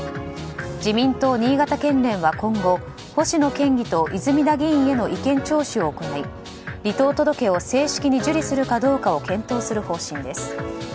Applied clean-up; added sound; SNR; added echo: none; none; none; none.